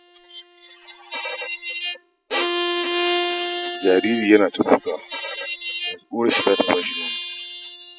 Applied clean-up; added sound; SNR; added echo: classical method spectral subtraction.